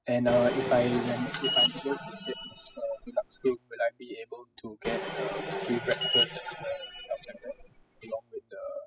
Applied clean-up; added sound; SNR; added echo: classical method spectral subtraction.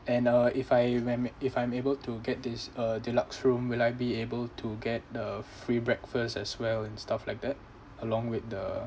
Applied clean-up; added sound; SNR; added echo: none; none; none; none.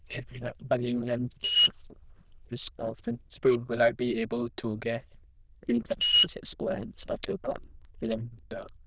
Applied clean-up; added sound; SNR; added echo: neural diffusion model UNIVERSE++.